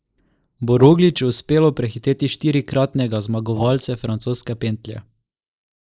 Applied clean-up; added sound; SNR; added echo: neural mask model Resemble Enhance denoiser.